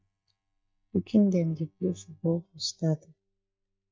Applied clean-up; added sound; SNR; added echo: neural mask model DeepFilterNet 3.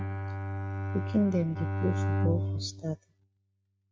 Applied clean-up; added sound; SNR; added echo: neural mask model RNNoise.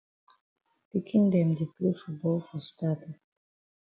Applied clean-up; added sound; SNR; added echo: none; none; none; none.